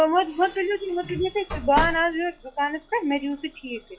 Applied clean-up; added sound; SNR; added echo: classical method log-MMSE.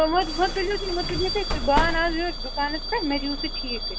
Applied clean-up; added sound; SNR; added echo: none; Bus / Alarm; 3 dB; none.